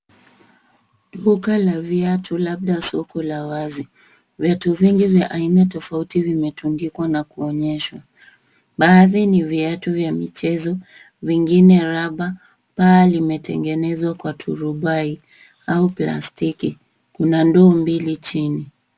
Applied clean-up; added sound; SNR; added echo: none; none; none; none.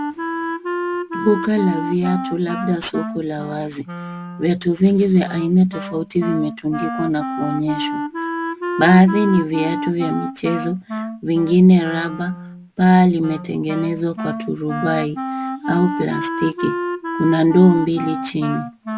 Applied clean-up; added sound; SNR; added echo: none; Wind instrument, woodwind instrument; 8 dB; none.